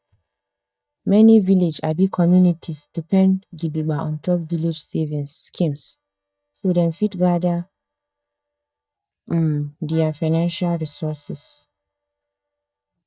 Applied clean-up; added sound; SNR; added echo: neural mask model DeepFilterNet 3.